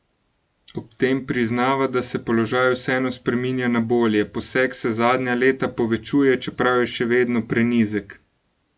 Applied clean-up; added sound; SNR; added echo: none; none; none; none.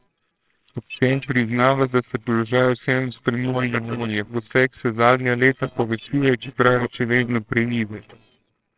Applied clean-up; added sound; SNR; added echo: neural separator model SepFormer WHAMR!.